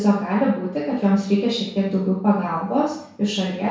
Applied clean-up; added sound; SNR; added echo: none; none; none; reverberation time 0.6 s.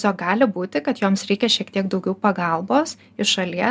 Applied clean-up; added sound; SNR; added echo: none; none; none; none.